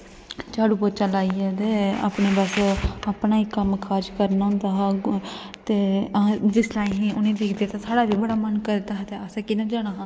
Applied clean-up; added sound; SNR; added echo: none; none; none; none.